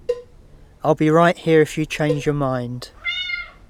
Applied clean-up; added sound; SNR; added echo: none; Meow + Cowbell; 11 dB; none.